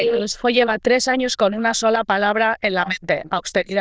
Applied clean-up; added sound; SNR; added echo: neural diffusion model UNIVERSE++.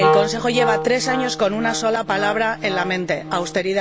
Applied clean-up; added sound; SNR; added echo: none; Wind instrument, woodwind instrument; 3 dB; none.